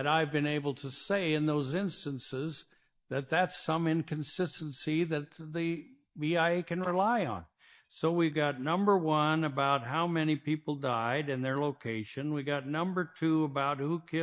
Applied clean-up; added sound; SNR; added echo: neural mask model DeepFilterNet 3.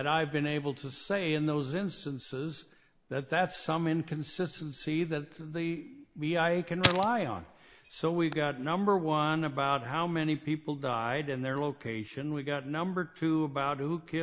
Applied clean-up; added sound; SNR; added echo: none; Fire; 0 dB; none.